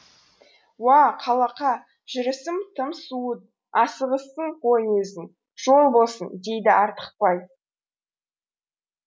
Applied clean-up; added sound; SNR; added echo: none; none; none; none.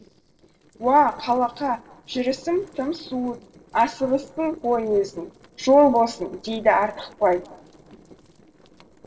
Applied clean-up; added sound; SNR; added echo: neural separator model SepFormer DNS4.